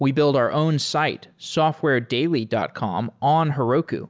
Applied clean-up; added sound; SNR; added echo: none; none; none; none.